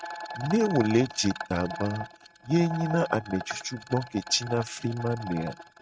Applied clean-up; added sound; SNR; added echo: neural mask model RNNoise.